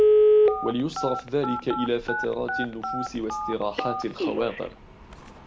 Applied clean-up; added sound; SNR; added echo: none; Telephone; -5 dB; none.